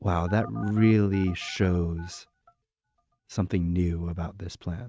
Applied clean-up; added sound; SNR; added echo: neural mask model RNNoise.